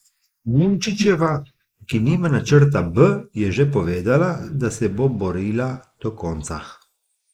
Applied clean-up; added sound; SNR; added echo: neural mask model Resemble Enhance denoiser.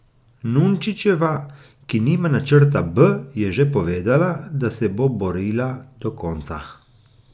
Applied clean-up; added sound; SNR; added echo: none; none; none; none.